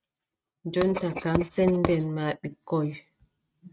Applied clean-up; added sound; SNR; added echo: neural mask model RNNoise.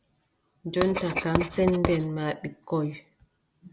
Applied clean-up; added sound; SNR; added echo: none; Writing; 4 dB; none.